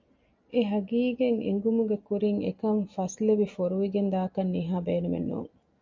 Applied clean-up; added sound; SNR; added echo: none; none; none; none.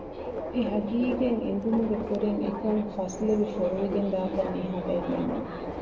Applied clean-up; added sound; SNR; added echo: none; Subway, metro, underground; 6 dB; reverberation time 1.6 s.